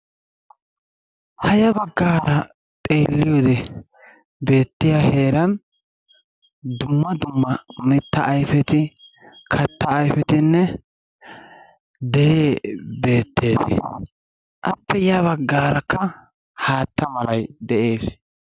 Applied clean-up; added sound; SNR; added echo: none; none; none; none.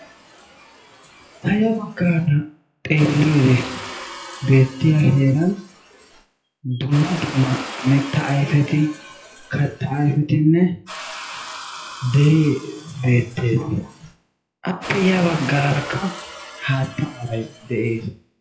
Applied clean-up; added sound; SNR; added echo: classical method WPE with log-MMSE.